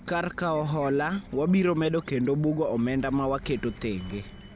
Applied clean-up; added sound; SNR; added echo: none; Bus; 17 dB; none.